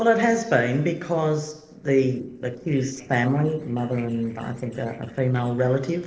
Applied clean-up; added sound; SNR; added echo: neural separator model SepFormer DNS4.